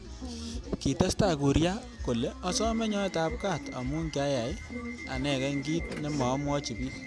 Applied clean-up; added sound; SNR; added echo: none; Subway, metro, underground / Alarm; 12 dB; none.